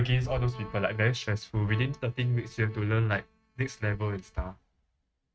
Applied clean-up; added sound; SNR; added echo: neural mask model RNNoise.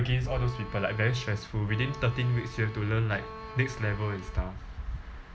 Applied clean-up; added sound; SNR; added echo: none; Bowed string instrument; 15 dB; none.